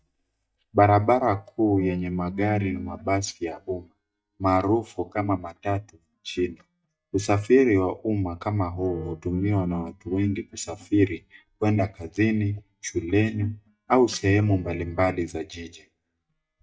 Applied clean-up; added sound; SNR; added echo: neural mask model DeepFilterNet 3.